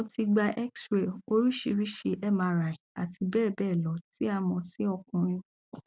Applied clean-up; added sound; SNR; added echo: none; none; none; none.